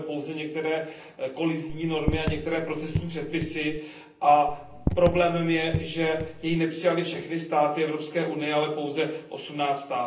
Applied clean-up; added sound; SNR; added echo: none; Raindrop / Drip; 6 dB; reverberation time 0.6 s.